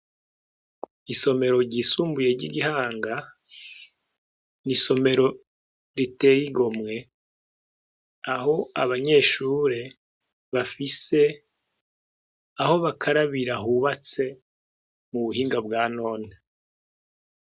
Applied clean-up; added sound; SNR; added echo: none; none; none; none.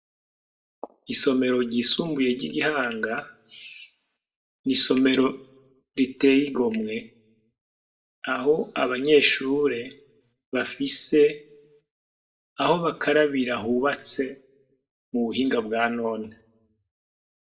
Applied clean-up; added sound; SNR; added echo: none; none; none; reverberation time 0.3 s.